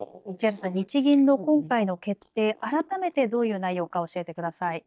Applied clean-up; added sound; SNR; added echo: neural mask model DeepFilterNet 3.